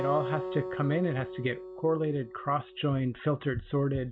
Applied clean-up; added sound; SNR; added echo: none; Acoustic guitar; 9 dB; none.